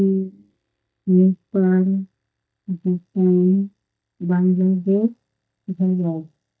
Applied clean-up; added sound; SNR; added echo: neural mask model DeepFilterNet 3.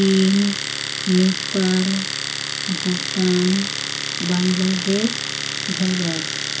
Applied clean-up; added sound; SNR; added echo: none; Domestic sounds, home sounds; 4 dB; reverberation time 0.4 s.